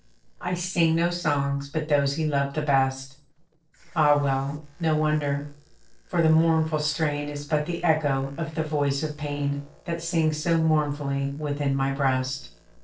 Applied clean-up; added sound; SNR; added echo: neural separator model SepFormer DNS4.